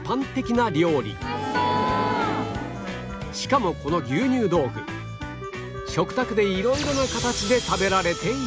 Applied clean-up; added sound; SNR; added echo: none; Bowed string instrument; 18 dB; none.